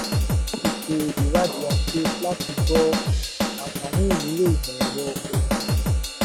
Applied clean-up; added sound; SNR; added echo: none; Drum / Drum kit; -4 dB; none.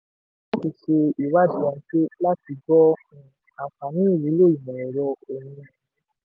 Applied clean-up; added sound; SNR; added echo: none; none; none; none.